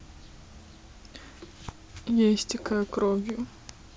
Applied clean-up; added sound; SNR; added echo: none; none; none; none.